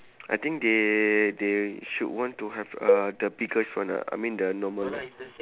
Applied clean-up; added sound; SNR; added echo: none; Cowbell; 2 dB; none.